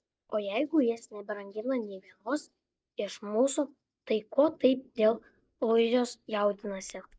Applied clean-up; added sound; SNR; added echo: neural mask model DeepFilterNet 3.